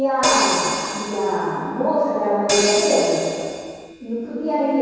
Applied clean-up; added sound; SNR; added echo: none; Hi-hat; 6 dB; reverberation time 2.2 s.